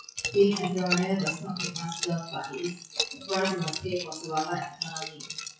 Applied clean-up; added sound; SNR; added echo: classical method WPE with log-MMSE.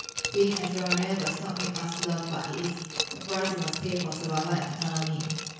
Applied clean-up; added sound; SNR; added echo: none; Glass; 5 dB; reverberation time 1.1 s.